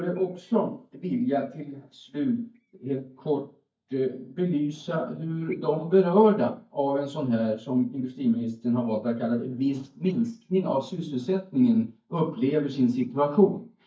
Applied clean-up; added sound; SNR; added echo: neural mask model DeepFilterNet 3.